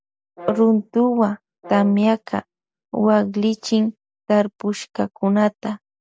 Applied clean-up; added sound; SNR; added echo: none; Brass instrument; 16 dB; none.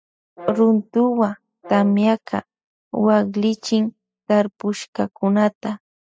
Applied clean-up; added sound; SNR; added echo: classical method spectral subtraction.